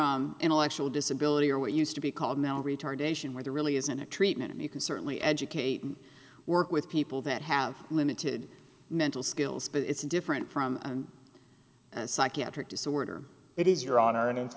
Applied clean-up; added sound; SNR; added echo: none; none; none; none.